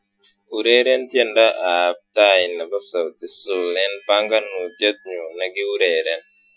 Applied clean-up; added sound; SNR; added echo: classical method Wiener filter.